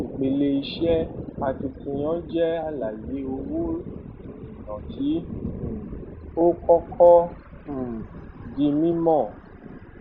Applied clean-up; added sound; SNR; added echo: none; Thunder; 12 dB; none.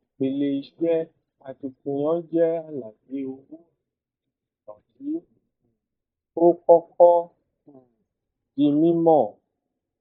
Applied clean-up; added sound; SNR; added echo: neural mask model DeepFilterNet 3.